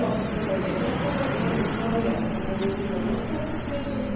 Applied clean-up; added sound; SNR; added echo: none; Truck; -1 dB; reverberation time 1.3 s.